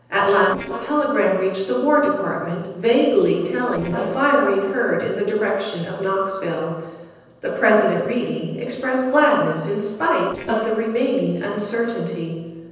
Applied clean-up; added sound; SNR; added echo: neural separator model SepFormer DNS4.